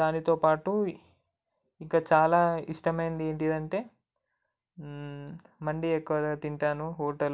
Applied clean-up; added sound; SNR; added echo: none; none; none; none.